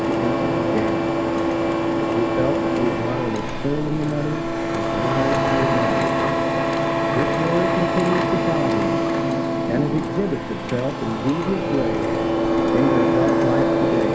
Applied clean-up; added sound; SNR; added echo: none; Printer; -5 dB; none.